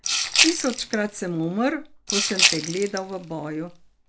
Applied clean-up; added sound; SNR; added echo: none; Rattle (instrument); -1 dB; none.